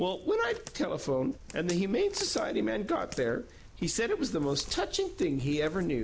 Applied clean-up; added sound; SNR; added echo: none; Walk, footsteps; 16 dB; none.